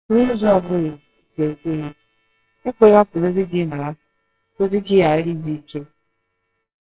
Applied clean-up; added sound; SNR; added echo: neural separator model SepFormer WHAMR!.